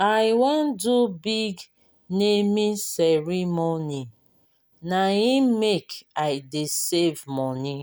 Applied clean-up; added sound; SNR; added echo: none; none; none; none.